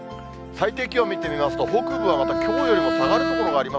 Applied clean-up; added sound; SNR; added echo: none; Wind instrument, woodwind instrument; 1 dB; none.